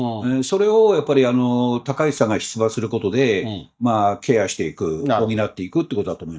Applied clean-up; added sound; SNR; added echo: neural mask model DeepFilterNet 3.